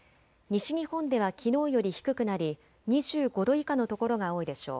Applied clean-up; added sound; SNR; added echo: none; none; none; none.